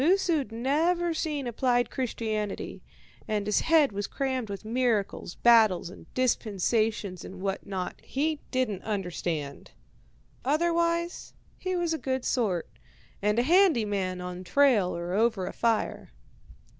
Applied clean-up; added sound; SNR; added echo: none; none; none; none.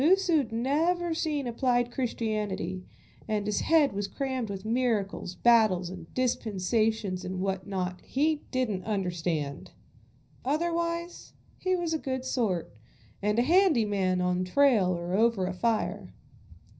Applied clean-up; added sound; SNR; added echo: none; none; none; reverberation time 0.4 s.